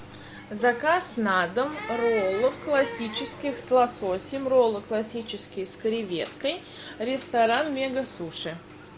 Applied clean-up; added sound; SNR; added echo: none; none; none; none.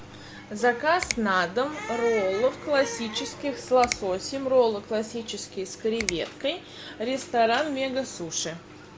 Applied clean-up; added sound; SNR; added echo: none; Finger snapping; 12 dB; none.